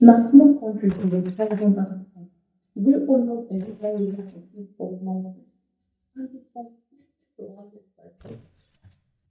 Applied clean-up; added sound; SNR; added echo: neural mask model DeepFilterNet 3.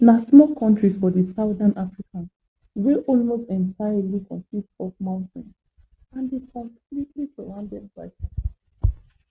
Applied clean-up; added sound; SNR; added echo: none; none; none; none.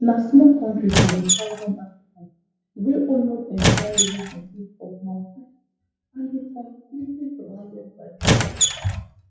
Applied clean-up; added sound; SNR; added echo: classical method WPE with log-MMSE.